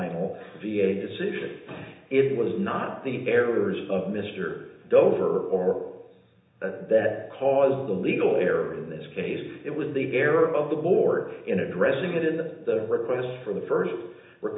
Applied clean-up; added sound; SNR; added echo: none; none; none; reverberation time 0.8 s.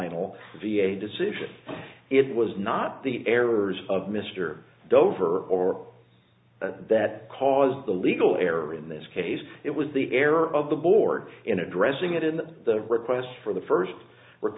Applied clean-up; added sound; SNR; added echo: none; none; none; none.